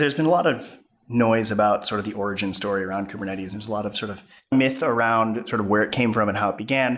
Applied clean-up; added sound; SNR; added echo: none; none; none; none.